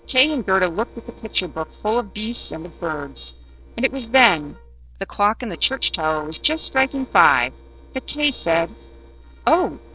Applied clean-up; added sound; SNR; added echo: neural separator model SepFormer DNS4.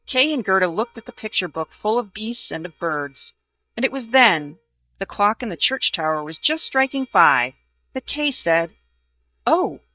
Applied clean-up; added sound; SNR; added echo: neural mask model DeepFilterNet 3.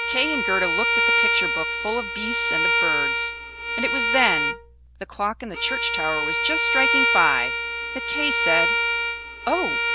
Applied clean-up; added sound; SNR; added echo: none; Bowed string instrument; -4 dB; none.